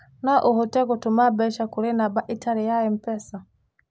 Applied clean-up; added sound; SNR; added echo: none; none; none; none.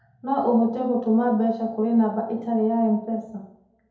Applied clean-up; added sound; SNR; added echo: none; none; none; reverberation time 2.0 s.